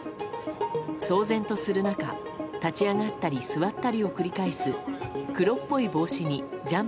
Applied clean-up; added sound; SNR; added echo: none; none; none; none.